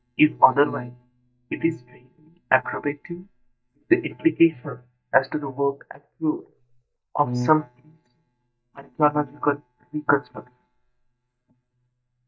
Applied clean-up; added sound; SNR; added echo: neural mask model DeepFilterNet 3.